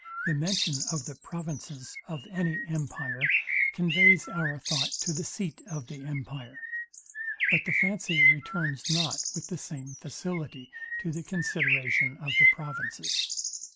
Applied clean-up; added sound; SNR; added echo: none; Bird; -4 dB; none.